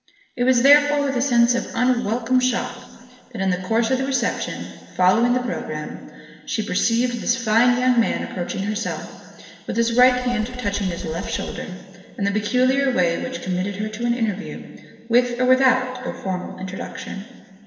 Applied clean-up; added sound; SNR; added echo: neural separator model SepFormer DNS4.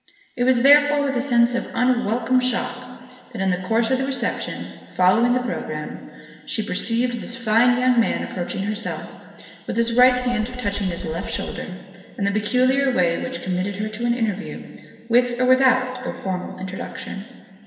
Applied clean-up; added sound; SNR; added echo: none; Bird; 13 dB; reverberation time 2.1 s.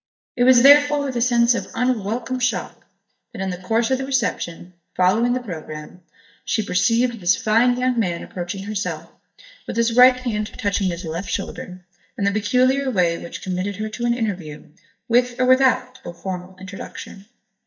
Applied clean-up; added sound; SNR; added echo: neural mask model DeepFilterNet 3.